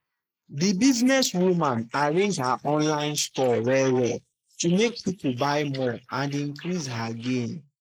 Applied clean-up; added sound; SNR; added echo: neural mask model Resemble Enhance denoiser.